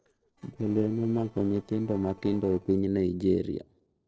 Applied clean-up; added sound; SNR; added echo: neural separator model SepFormer DNS4.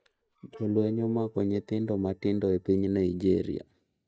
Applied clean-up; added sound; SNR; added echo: neural mask model DeepFilterNet 3.